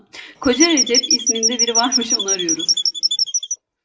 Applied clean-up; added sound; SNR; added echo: none; Squeak / Chirp, tweet; -4 dB; reverberation time 0.5 s.